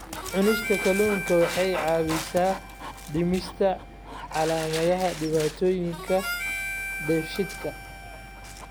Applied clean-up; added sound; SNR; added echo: none; Dog + Harmonica; 8 dB; none.